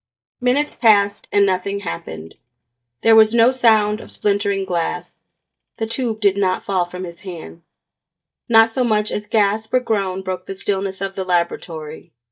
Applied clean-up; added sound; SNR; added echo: neural mask model DeepFilterNet 3.